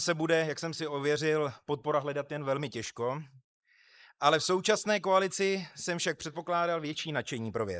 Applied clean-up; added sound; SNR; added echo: neural mask model Resemble Enhance denoiser.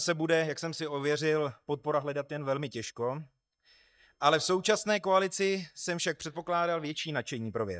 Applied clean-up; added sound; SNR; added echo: neural mask model DeepFilterNet 3.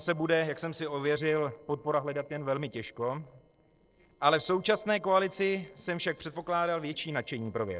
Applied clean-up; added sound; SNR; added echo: neural separator model SepFormer DNS4.